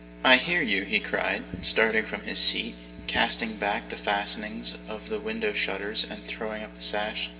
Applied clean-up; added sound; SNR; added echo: none; none; none; reverberation time 1.9 s.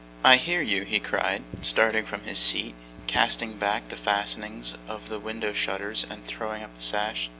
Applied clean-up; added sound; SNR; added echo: none; none; none; none.